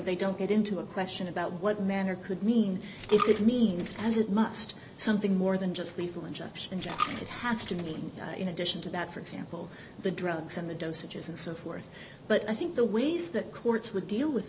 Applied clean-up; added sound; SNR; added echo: none; Coin (dropping); 12 dB; none.